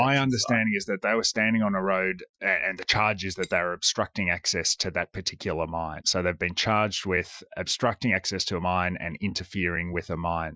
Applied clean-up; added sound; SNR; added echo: classical method Wiener filter.